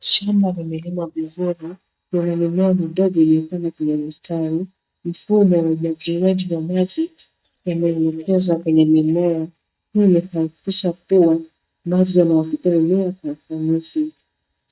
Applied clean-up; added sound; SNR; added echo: neural mask model DeepFilterNet 3.